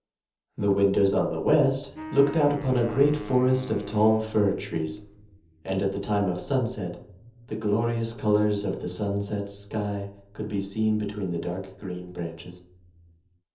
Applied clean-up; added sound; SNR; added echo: none; Wind instrument, woodwind instrument; 14 dB; reverberation time 0.7 s.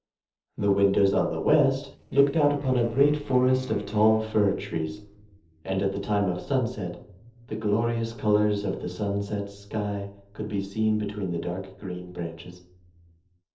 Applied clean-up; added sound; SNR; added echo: neural separator model SepFormer DNS4.